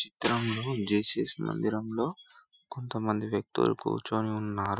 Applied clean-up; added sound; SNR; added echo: classical method Wiener filter.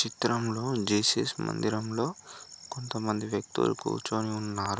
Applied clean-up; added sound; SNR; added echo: none; none; none; none.